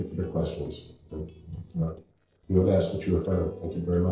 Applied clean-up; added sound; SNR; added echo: neural separator model SepFormer DNS4.